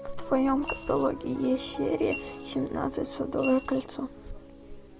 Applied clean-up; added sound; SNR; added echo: none; Coin (dropping) / Glass + Piano; 12 dB; none.